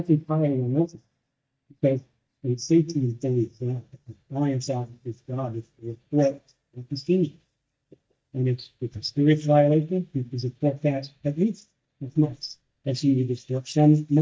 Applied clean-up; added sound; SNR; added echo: neural mask model DeepFilterNet 3.